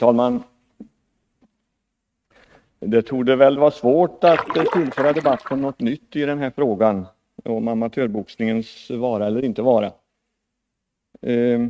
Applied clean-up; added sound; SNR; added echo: neural mask model RNNoise.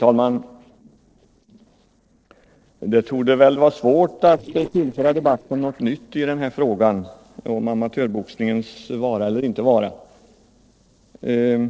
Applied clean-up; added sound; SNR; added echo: neural separator model SepFormer DNS4.